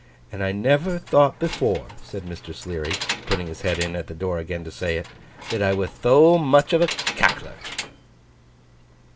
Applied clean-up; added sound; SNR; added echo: none; Keys jangling; 12 dB; none.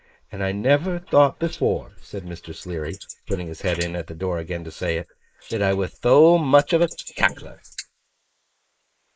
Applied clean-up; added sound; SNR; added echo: neural mask model Resemble Enhance denoiser.